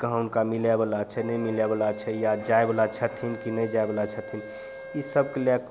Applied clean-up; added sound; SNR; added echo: none; Wind instrument, woodwind instrument; 15 dB; none.